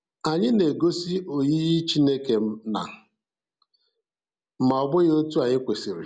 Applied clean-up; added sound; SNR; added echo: none; none; none; none.